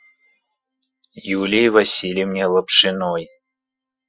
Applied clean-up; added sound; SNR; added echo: classical method Wiener filter.